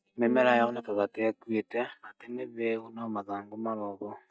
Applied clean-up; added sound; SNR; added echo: neural mask model DeepFilterNet 3.